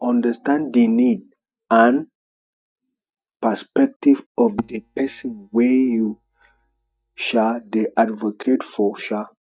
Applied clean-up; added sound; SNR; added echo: neural mask model DeepFilterNet 3.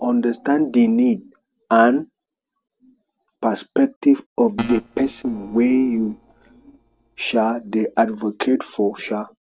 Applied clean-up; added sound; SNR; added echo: neural separator model SepFormer DNS4.